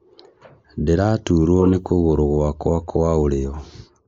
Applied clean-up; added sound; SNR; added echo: neural mask model Resemble Enhance denoiser.